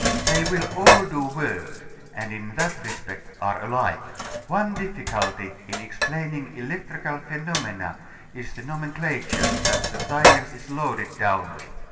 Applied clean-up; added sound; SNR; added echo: none; Sink (filling or washing); -2 dB; reverberation time 2.5 s.